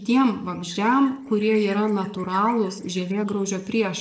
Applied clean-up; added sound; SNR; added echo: neural separator model SepFormer DNS4.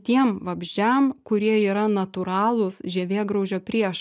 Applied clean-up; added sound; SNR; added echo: none; none; none; none.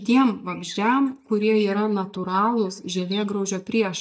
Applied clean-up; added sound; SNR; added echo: neural mask model DeepFilterNet 3.